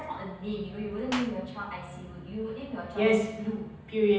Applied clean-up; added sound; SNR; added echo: none; Clapping; 16 dB; reverberation time 0.9 s.